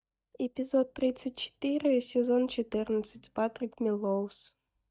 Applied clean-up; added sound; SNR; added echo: neural mask model DeepFilterNet 3.